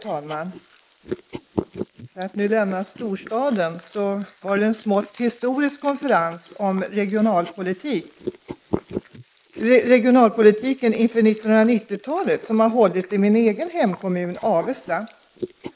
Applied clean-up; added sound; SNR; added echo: neural mask model Resemble Enhance denoiser.